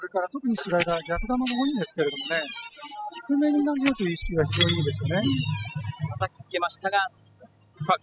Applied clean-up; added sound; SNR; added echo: classical method spectral subtraction.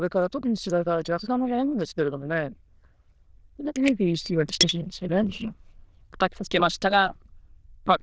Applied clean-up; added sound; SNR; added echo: neural diffusion model UNIVERSE++.